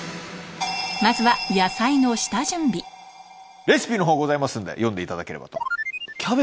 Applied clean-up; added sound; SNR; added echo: none; none; none; none.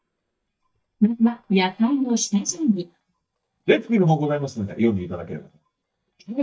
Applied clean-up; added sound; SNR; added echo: neural mask model DeepFilterNet 3.